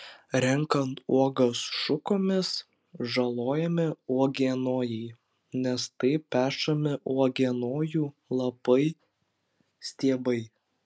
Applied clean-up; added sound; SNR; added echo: none; none; none; none.